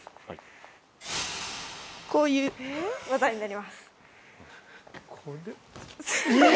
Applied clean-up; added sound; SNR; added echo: none; none; none; none.